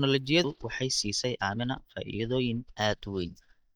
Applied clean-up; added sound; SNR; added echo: neural mask model DeepFilterNet 3.